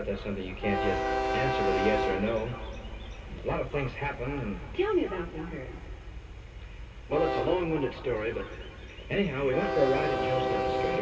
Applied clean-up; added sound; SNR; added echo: none; Train; 2 dB; reverberation time 2.9 s.